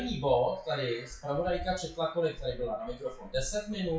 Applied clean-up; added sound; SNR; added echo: classical method WPE with log-MMSE.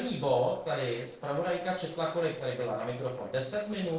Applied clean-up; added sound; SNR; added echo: neural separator model SepFormer DNS4.